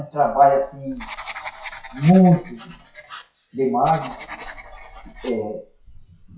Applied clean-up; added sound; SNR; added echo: classical method WPE with log-MMSE.